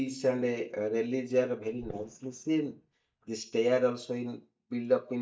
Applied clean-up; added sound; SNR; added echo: neural mask model DeepFilterNet 3.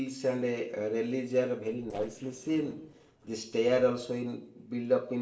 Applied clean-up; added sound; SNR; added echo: neural separator model SepFormer DNS4.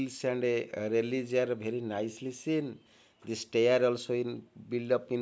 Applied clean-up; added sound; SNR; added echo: none; none; none; none.